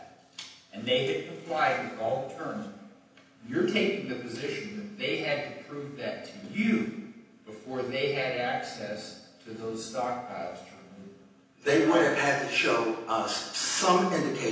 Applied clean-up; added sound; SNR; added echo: none; none; none; reverberation time 0.9 s.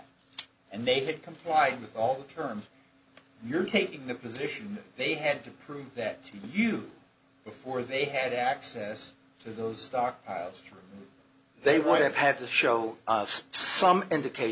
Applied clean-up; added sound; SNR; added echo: none; none; none; none.